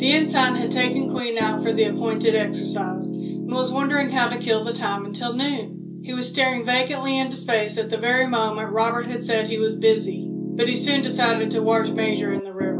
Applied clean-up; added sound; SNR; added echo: none; Piano; 5 dB; reverberation time 0.5 s.